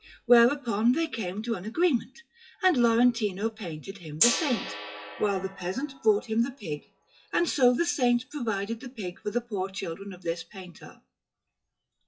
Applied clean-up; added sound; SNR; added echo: classical method WPE with log-MMSE.